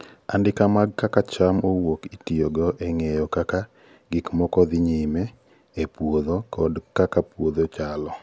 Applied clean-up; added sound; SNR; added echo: none; none; none; none.